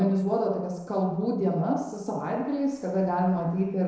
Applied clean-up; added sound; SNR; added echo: neural separator model SepFormer DNS4.